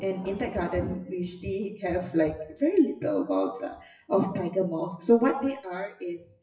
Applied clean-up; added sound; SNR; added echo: classical method WPE with log-MMSE.